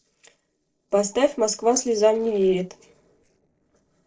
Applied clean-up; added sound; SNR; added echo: neural separator model SepFormer DNS4.